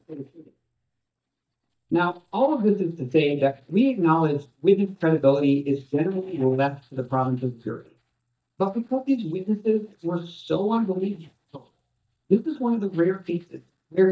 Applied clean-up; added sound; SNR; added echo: neural mask model DeepFilterNet 3.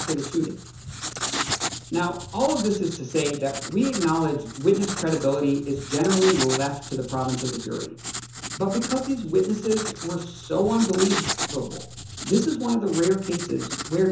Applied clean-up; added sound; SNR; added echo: none; Writing; 8 dB; reverberation time 0.6 s.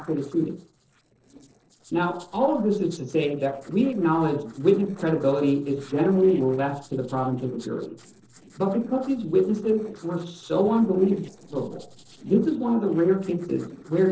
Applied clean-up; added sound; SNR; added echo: neural separator model SepFormer DNS4.